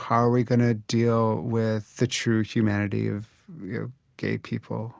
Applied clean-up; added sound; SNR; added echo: none; none; none; none.